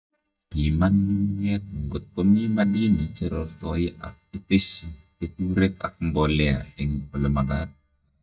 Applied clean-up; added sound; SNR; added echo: neural mask model DeepFilterNet 3.